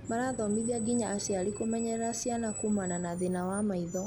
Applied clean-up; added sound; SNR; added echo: none; Screech; 11 dB; none.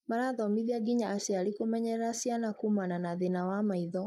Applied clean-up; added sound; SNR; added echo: neural mask model Resemble Enhance denoiser.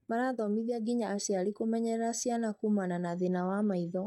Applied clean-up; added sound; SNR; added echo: neural mask model DeepFilterNet 3.